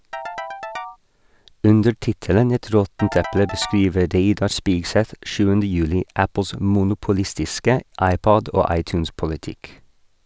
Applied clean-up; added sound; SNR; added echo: none; Ringtone / Keyboard (musical); 14 dB; none.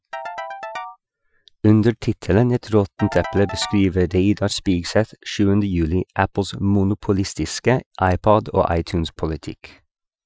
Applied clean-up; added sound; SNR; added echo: classical method Wiener filter.